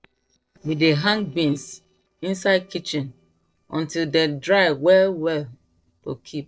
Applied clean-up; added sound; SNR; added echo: neural separator model SepFormer DNS4.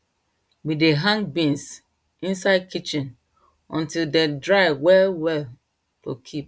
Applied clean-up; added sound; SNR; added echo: none; none; none; none.